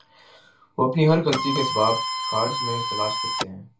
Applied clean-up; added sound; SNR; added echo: none; Printer; 2 dB; reverberation time 0.2 s.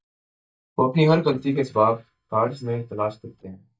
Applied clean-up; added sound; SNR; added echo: neural mask model DeepFilterNet 3.